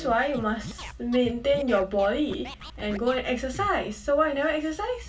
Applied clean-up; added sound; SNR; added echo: none; Scratching (performance technique); 16 dB; reverberation time 0.1 s.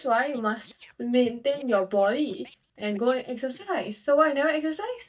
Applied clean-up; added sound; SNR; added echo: neural mask model DeepFilterNet 3.